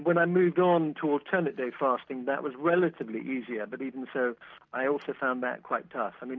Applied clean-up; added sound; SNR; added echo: none; none; none; none.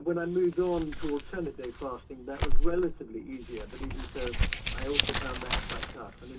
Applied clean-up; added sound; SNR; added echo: none; Crumpling, crinkling; -4 dB; reverberation time 0.2 s.